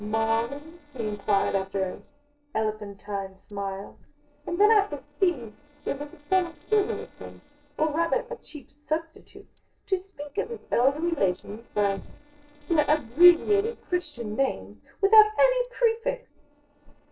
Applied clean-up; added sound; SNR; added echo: neural separator model SepFormer DNS4.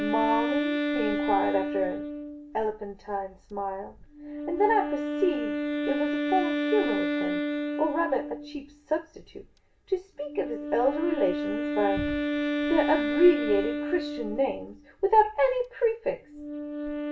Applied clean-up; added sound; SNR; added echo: none; Wind instrument, woodwind instrument; 2 dB; reverberation time 0.2 s.